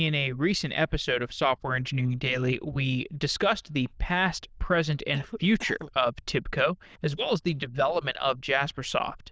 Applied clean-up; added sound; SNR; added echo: neural diffusion model UNIVERSE++.